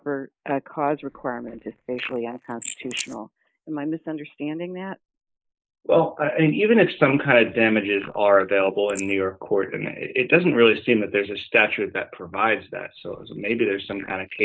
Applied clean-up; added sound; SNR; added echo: neural mask model Resemble Enhance denoiser.